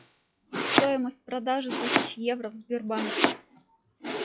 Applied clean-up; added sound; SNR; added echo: classical method log-MMSE.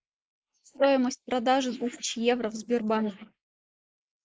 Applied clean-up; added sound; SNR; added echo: neural mask model Resemble Enhance denoiser.